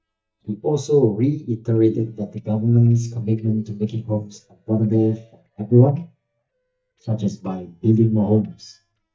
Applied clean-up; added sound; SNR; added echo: neural mask model DeepFilterNet 3.